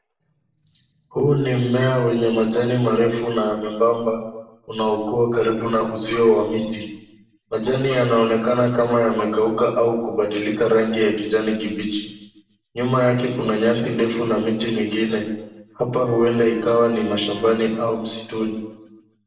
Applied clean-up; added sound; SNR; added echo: neural separator model SepFormer DNS4.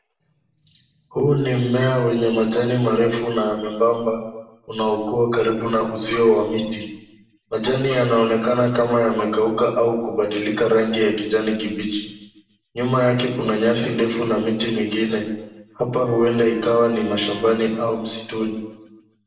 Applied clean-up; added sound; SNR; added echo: none; Bowed string instrument; 17 dB; reverberation time 0.9 s.